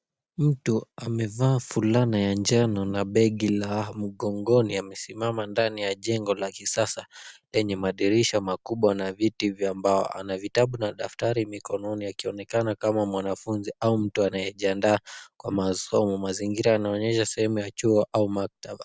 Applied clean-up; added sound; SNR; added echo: none; none; none; none.